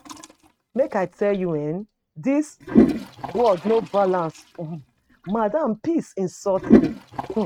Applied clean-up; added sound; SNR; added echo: neural mask model RNNoise.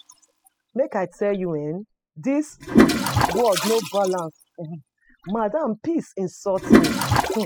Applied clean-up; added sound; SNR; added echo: classical method spectral subtraction.